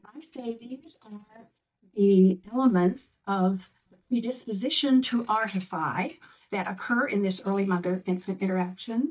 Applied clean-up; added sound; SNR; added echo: neural mask model DeepFilterNet 3.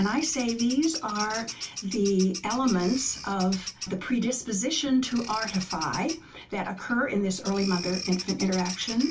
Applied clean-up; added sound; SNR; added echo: none; Bird vocalization, bird call, bird song; 11 dB; reverberation time 0.2 s.